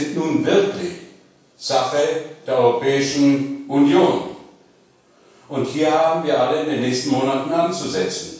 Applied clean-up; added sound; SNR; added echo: none; none; none; reverberation time 0.7 s.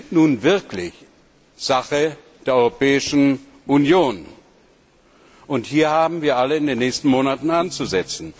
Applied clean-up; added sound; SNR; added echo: none; none; none; none.